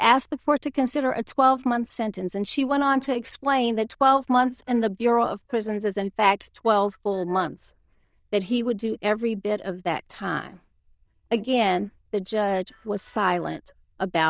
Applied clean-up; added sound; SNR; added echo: neural diffusion model UNIVERSE++.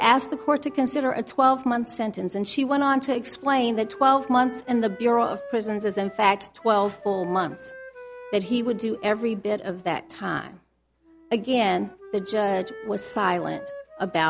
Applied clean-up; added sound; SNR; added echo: none; Wind instrument, woodwind instrument; 18 dB; none.